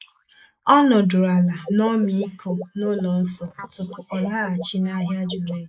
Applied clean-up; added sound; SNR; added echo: neural mask model Resemble Enhance denoiser.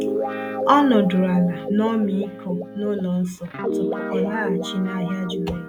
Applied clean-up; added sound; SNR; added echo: none; Guitar; 5 dB; none.